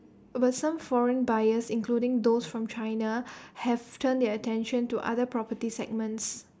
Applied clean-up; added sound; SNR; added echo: none; none; none; none.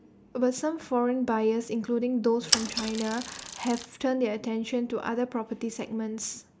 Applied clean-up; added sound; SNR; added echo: none; Mechanisms / Bicycle; 3 dB; none.